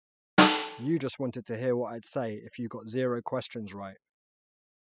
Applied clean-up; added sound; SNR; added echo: classical method spectral subtraction.